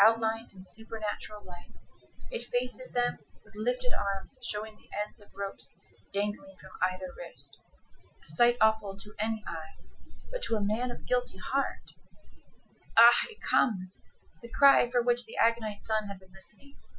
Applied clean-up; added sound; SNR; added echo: classical method Wiener filter.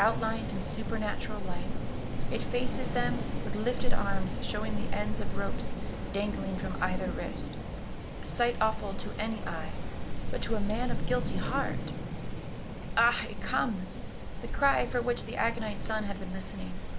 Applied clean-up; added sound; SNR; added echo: none; Rain; -4 dB; none.